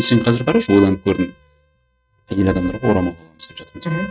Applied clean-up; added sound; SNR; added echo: neural mask model RNNoise.